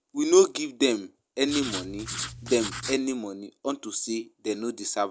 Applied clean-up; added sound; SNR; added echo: none; Writing; 8 dB; none.